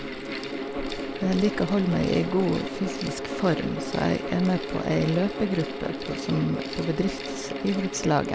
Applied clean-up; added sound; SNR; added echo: none; Mechanical fan; 6 dB; none.